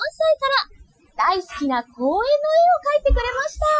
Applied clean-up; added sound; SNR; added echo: classical method Wiener filter.